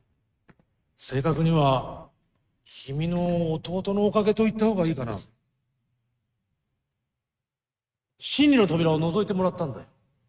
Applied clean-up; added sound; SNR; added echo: neural mask model RNNoise.